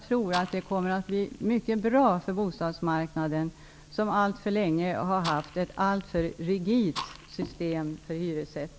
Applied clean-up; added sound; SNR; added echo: none; Fire; 15 dB; none.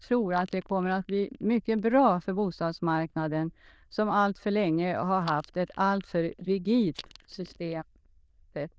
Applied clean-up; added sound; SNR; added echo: neural diffusion model UNIVERSE++.